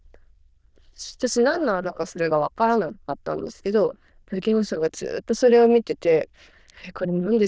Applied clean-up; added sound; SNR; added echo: neural diffusion model UNIVERSE++.